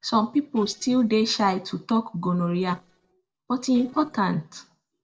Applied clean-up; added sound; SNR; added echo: neural separator model SepFormer DNS4.